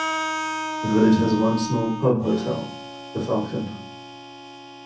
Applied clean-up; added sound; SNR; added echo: none; Harmonica; 7 dB; reverberation time 0.6 s.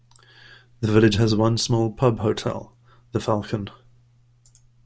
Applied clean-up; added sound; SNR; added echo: none; none; none; none.